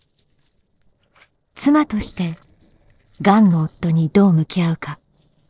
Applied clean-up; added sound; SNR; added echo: neural separator model SepFormer DNS4.